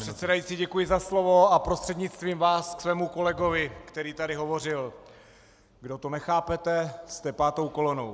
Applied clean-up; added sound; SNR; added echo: none; none; none; none.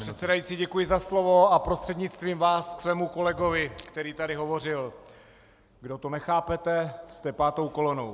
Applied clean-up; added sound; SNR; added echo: none; Crushing; 19 dB; none.